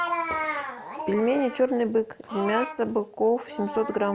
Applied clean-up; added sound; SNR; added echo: none; none; none; none.